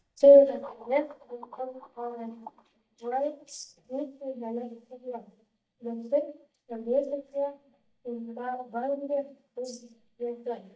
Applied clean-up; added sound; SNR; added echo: neural mask model DeepFilterNet 3.